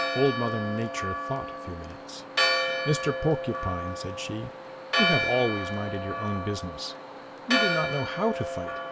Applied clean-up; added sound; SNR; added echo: none; Church bell; 0 dB; none.